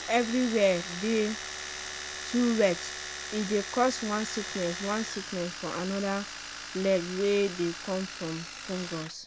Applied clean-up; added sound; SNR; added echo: none; Domestic sounds, home sounds; 8 dB; none.